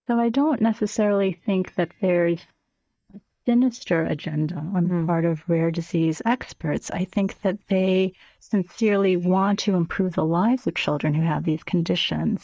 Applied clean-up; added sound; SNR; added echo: neural mask model DeepFilterNet 3.